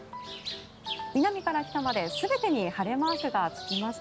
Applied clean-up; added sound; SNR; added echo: none; Bird; 11 dB; none.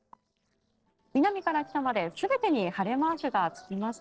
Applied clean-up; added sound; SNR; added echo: neural separator model SepFormer DNS4.